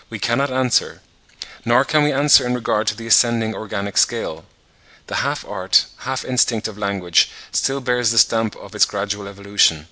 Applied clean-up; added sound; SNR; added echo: none; none; none; none.